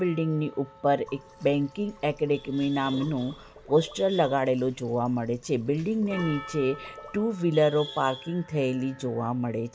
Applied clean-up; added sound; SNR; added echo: none; Sink (filling or washing) + Percussion; 20 dB; none.